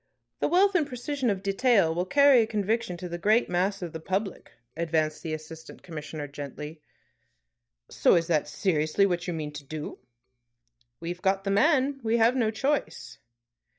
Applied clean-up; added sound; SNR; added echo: neural mask model DeepFilterNet 3.